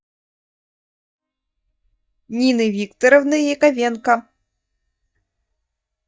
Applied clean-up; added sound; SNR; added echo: neural mask model DeepFilterNet 3.